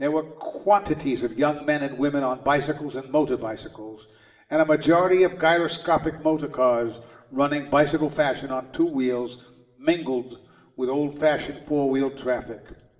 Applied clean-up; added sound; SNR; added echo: none; none; none; reverberation time 0.9 s.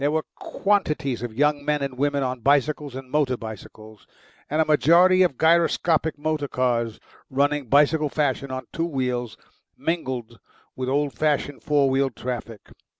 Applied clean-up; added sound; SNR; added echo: none; none; none; none.